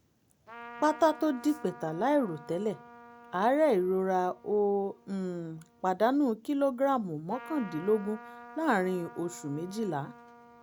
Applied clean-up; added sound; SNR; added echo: none; Trumpet; 20 dB; none.